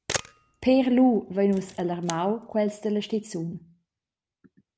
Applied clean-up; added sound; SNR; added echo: none; Camera; 13 dB; none.